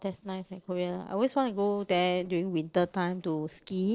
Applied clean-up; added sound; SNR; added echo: neural separator model SepFormer DNS4.